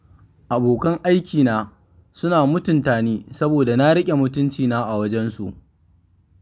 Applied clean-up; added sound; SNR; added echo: none; none; none; none.